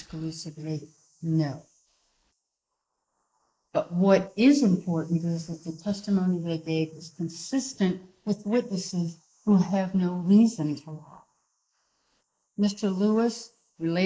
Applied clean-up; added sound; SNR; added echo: neural mask model Resemble Enhance denoiser.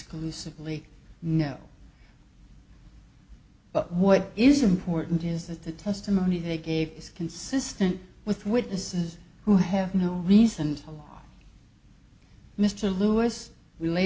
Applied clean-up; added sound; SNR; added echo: none; none; none; none.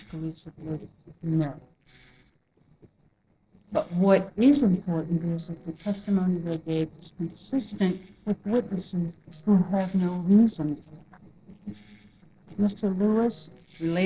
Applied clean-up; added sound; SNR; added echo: neural separator model SepFormer DNS4.